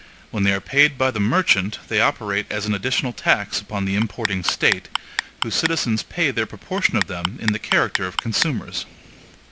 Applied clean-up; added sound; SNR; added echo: none; Clock; 6 dB; none.